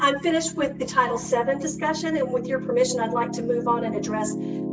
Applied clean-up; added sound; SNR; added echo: none; Piano; 7 dB; none.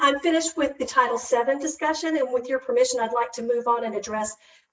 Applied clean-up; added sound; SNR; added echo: neural mask model Resemble Enhance denoiser.